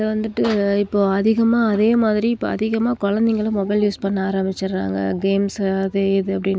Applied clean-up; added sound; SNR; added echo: none; none; none; none.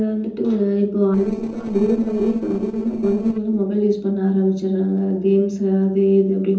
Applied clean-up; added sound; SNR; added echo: neural separator model SepFormer DNS4.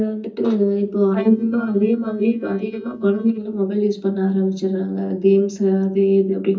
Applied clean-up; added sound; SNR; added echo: neural mask model DeepFilterNet 3.